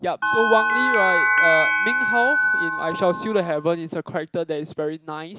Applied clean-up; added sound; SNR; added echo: none; Bell; -3 dB; none.